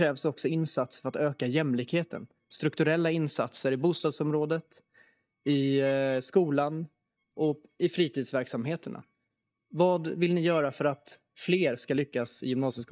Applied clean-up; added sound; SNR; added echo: neural mask model DeepFilterNet 3.